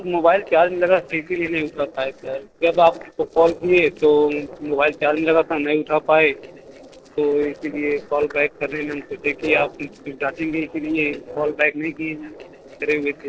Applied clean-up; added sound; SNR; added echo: neural separator model SepFormer DNS4.